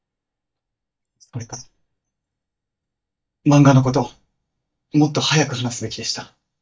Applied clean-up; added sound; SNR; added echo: neural mask model DeepFilterNet 3.